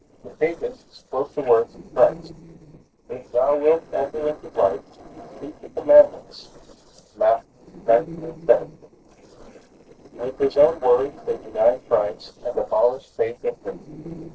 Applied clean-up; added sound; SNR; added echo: neural separator model SepFormer DNS4.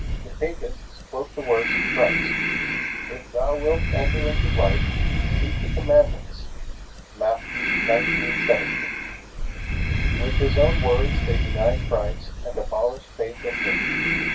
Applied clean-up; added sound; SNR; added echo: none; Breathing; -2 dB; reverberation time 0.2 s.